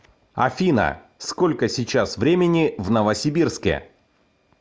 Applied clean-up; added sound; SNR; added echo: none; none; none; none.